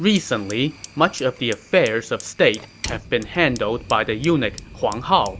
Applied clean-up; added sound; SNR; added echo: none; Fire; 17 dB; none.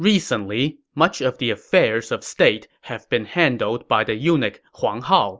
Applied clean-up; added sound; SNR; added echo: none; none; none; none.